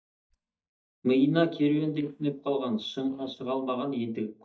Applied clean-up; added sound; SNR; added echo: neural mask model DeepFilterNet 3.